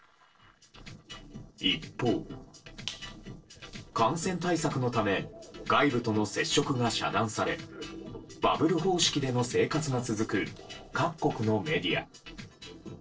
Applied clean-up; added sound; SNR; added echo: neural separator model SepFormer DNS4.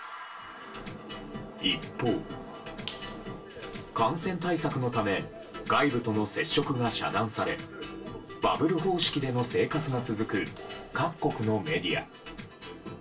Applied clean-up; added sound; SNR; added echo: none; Squeak; 18 dB; reverberation time 0.2 s.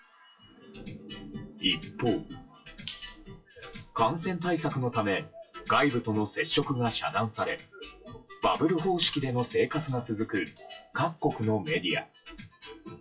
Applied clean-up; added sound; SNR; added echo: classical method WPE with log-MMSE.